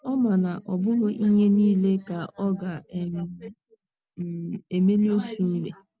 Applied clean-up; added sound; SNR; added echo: none; none; none; none.